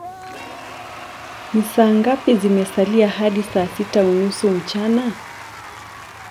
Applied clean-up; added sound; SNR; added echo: none; Applause / Crowd / Cheering; 15 dB; none.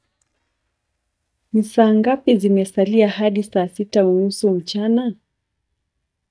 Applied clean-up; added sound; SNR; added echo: neural mask model DeepFilterNet 3.